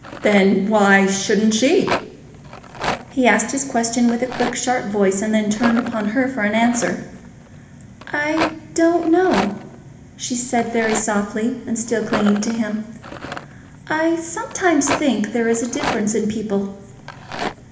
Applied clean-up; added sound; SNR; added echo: none; Rattle; 11 dB; reverberation time 1.0 s.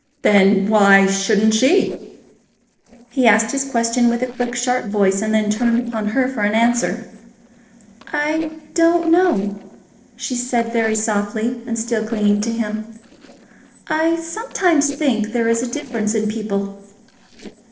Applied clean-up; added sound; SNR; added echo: neural separator model SepFormer DNS4.